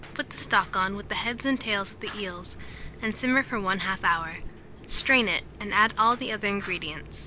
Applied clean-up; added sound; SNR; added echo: none; Walk, footsteps + Fire; 14 dB; none.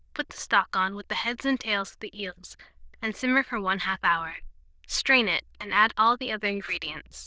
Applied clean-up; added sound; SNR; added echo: neural diffusion model UNIVERSE++.